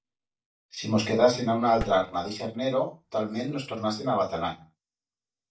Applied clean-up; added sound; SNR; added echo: neural mask model DeepFilterNet 3.